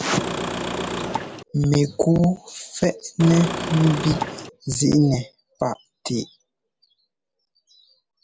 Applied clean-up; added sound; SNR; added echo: none; Engine / Car; 4 dB; none.